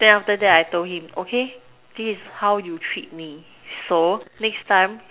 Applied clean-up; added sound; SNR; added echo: none; none; none; none.